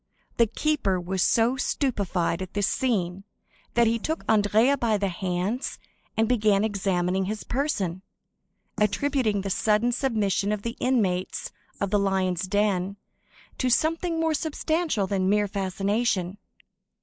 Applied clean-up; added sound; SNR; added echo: neural mask model Resemble Enhance denoiser.